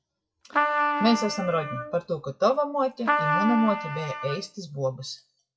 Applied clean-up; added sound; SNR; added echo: classical method WPE with log-MMSE.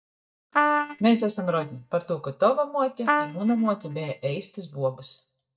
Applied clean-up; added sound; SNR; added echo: neural mask model DeepFilterNet 3.